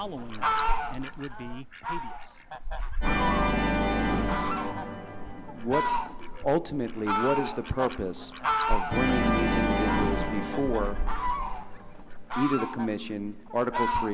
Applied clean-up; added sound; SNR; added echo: none; Fowl + Organ; -4 dB; none.